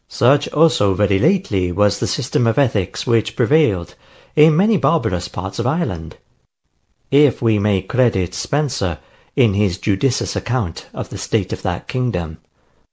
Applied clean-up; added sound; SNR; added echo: none; none; none; none.